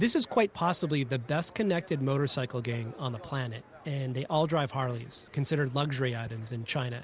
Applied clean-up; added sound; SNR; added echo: none; none; none; none.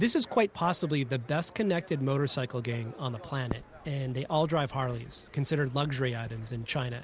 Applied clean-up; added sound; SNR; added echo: none; Crackle; 20 dB; none.